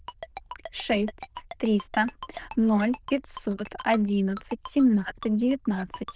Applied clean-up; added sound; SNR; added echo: neural diffusion model UNIVERSE++.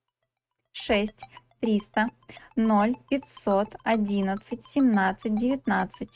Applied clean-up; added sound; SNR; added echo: neural mask model RNNoise.